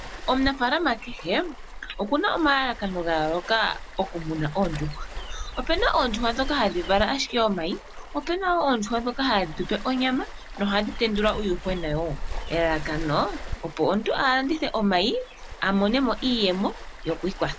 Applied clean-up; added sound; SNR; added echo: none; Waves, surf; 10 dB; none.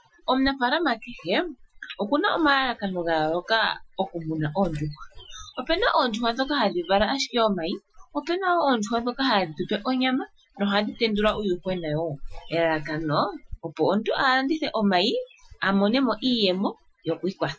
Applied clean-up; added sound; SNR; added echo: classical method Wiener filter.